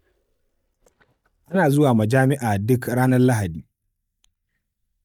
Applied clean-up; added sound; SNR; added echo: neural mask model DeepFilterNet 3.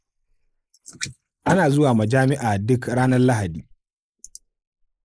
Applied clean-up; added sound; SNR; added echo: neural mask model Resemble Enhance denoiser.